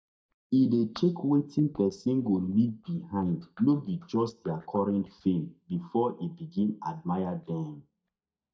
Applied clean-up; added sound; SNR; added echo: neural mask model DeepFilterNet 3.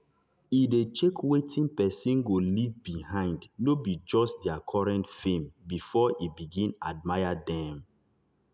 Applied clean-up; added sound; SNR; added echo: none; none; none; none.